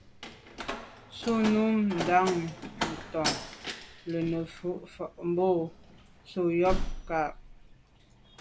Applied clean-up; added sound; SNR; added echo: none; Slam; 7 dB; none.